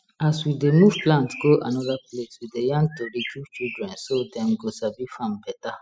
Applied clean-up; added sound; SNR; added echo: classical method spectral subtraction.